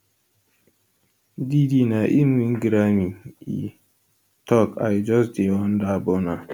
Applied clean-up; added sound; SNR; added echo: none; none; none; none.